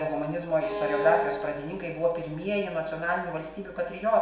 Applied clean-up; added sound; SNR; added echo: none; Bowed string instrument; 8 dB; reverberation time 1.2 s.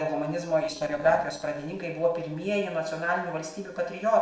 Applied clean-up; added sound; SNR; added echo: neural separator model SepFormer DNS4.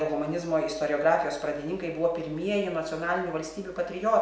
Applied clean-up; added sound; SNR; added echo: none; none; none; none.